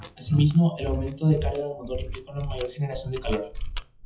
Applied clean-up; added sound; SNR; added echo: classical method WPE with log-MMSE.